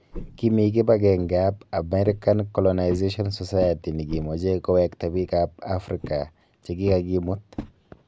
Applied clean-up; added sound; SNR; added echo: none; Walk, footsteps; 17 dB; none.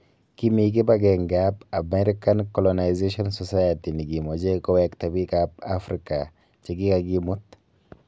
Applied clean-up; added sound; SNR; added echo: none; none; none; none.